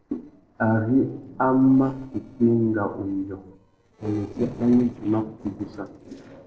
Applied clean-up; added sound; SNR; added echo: neural separator model SepFormer DNS4.